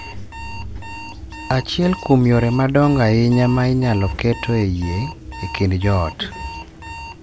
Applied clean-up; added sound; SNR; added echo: none; Alarm; 17 dB; none.